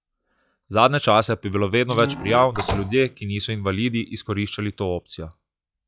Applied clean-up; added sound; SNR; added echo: classical method log-MMSE.